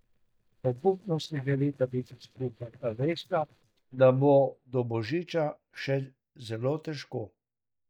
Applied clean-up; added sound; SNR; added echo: neural mask model DeepFilterNet 3.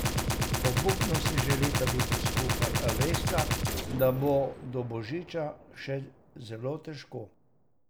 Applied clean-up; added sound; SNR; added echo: none; Gunshot, gunfire; -2 dB; none.